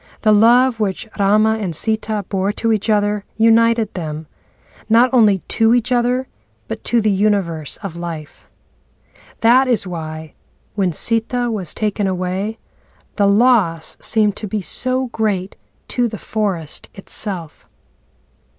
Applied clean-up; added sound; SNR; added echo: none; none; none; none.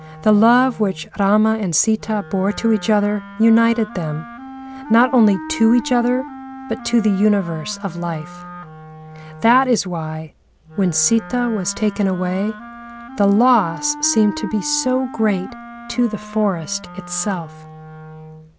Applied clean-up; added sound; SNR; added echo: none; Wind instrument, woodwind instrument; 15 dB; none.